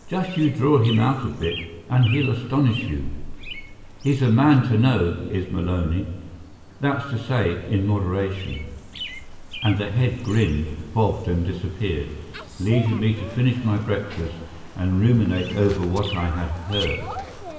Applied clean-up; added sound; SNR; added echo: none; Bird vocalization, bird call, bird song; 16 dB; reverberation time 1.4 s.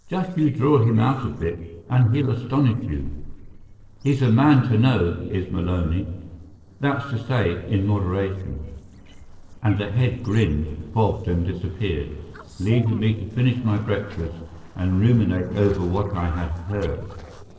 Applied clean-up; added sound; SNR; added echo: neural separator model SepFormer DNS4.